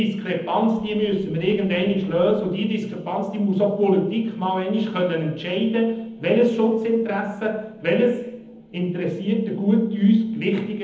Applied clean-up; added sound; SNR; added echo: neural separator model SepFormer DNS4.